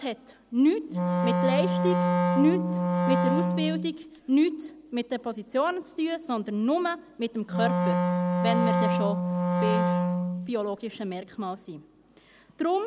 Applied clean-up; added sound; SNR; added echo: none; Wind instrument, woodwind instrument; -3 dB; none.